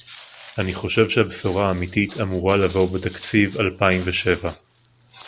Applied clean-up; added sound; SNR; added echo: none; Walk, footsteps; 17 dB; none.